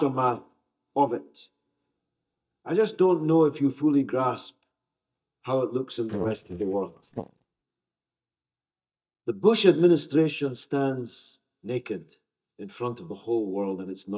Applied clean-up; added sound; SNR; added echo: neural mask model DeepFilterNet 3.